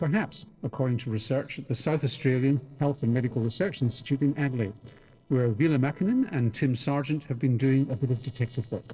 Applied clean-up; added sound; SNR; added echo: neural separator model SepFormer DNS4.